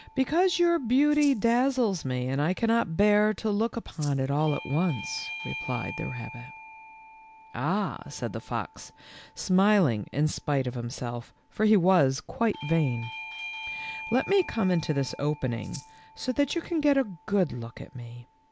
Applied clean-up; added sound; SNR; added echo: none; Bell / Doorbell + Rattle (instrument); 17 dB; none.